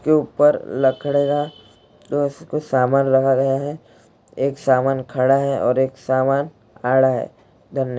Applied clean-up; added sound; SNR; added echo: none; none; none; none.